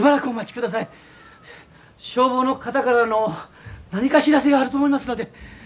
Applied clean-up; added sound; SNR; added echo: none; none; none; none.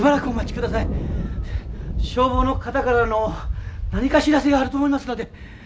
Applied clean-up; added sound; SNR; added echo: none; Thunder; 5 dB; none.